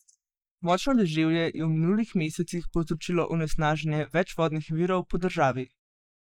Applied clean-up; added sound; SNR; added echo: neural mask model Resemble Enhance denoiser.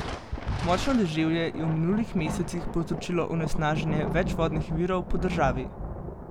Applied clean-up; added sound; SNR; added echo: none; Thunder; 5 dB; none.